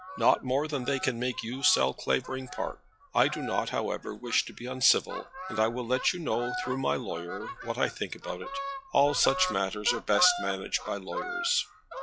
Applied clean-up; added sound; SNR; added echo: classical method log-MMSE.